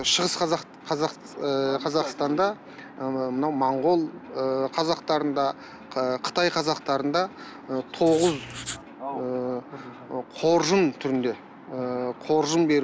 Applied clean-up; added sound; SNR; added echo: none; Writing; 12 dB; none.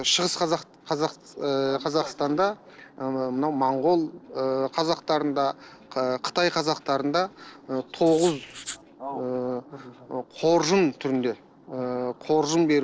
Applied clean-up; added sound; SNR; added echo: neural separator model SepFormer DNS4.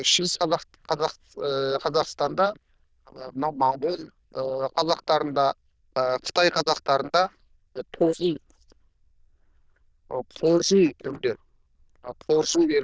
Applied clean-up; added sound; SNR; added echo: neural diffusion model UNIVERSE++.